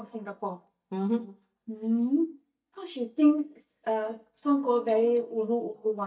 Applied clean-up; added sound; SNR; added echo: neural mask model DeepFilterNet 3.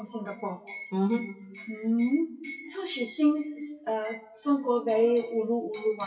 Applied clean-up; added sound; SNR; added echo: classical method WPE with log-MMSE.